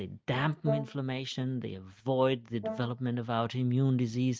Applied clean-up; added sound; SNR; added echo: neural mask model DeepFilterNet 3.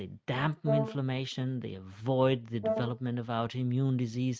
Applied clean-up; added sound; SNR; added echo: neural mask model RNNoise.